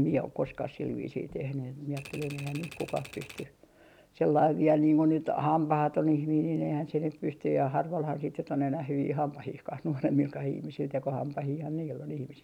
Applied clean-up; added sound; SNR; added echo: none; Typewriter; 17 dB; none.